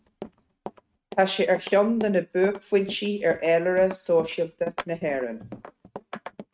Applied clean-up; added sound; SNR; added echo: neural mask model RNNoise.